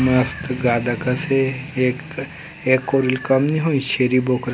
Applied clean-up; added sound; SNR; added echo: none; none; none; none.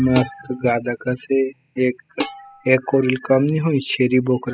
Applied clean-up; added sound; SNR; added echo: classical method spectral subtraction.